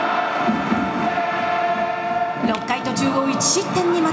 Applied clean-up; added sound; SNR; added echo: none; Trumpet; 11 dB; reverberation time 0.4 s.